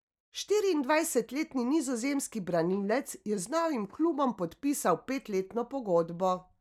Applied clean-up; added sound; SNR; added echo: neural mask model DeepFilterNet 3.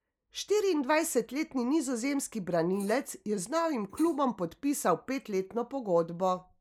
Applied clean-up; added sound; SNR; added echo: neural mask model Resemble Enhance denoiser.